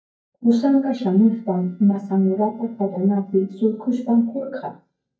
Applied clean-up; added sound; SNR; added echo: neural mask model DeepFilterNet 3.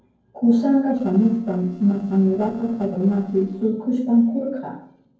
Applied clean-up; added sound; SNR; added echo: neural separator model SepFormer DNS4.